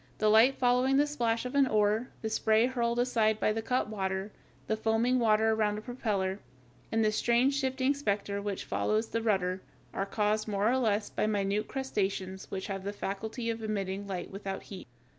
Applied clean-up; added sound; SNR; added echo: none; none; none; none.